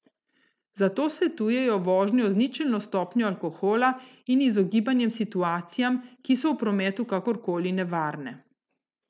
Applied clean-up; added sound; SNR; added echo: none; none; none; none.